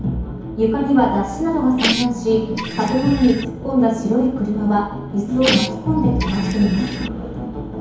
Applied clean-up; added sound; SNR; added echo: none; Printer; 7 dB; reverberation time 2.2 s.